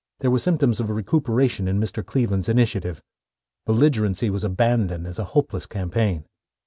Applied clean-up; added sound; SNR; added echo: none; none; none; none.